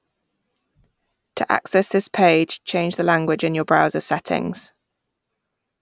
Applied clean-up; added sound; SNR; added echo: none; none; none; none.